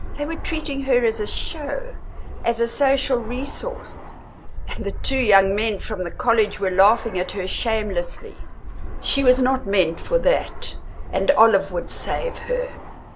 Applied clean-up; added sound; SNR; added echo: none; Fixed-wing aircraft, airplane; 8 dB; none.